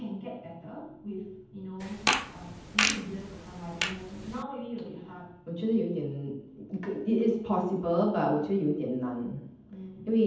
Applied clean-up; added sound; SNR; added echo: none; Fart; 1 dB; reverberation time 0.8 s.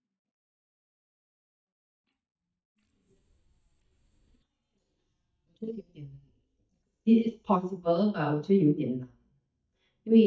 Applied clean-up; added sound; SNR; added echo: neural mask model DeepFilterNet 3.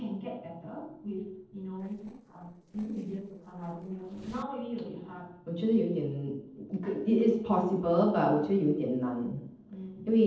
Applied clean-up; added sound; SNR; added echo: neural separator model SepFormer DNS4.